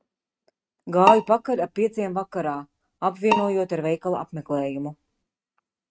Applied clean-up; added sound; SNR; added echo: neural mask model RNNoise.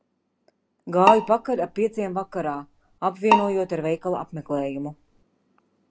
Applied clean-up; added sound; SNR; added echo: none; Bowed string instrument; 2 dB; none.